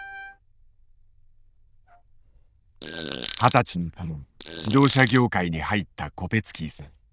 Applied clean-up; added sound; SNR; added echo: neural diffusion model UNIVERSE++.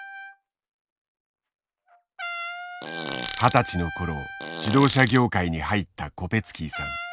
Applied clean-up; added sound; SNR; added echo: none; Trumpet + Fart; 10 dB; none.